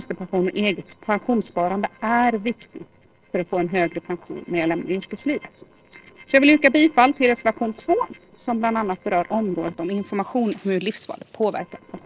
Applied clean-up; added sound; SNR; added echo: neural separator model SepFormer DNS4.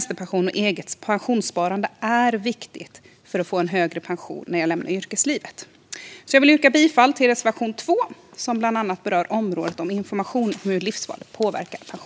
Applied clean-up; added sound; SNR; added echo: none; none; none; none.